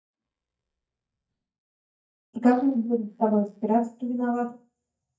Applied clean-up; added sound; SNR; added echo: neural mask model DeepFilterNet 3.